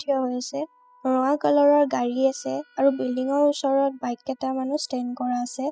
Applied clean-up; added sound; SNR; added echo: classical method spectral subtraction.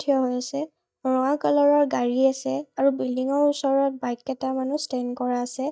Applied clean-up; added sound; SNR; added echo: neural mask model DeepFilterNet 3.